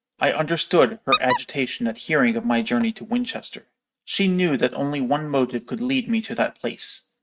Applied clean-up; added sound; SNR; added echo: neural mask model RNNoise.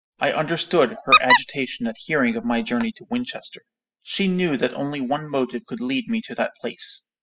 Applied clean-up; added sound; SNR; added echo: classical method spectral subtraction.